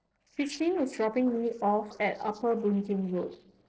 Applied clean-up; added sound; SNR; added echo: neural separator model SepFormer DNS4.